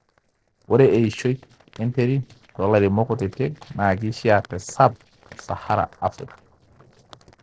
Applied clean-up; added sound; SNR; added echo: neural separator model SepFormer DNS4.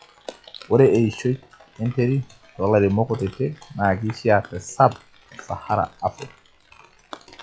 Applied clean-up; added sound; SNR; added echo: classical method log-MMSE.